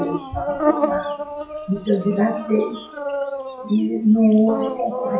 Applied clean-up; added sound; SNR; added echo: classical method WPE with log-MMSE.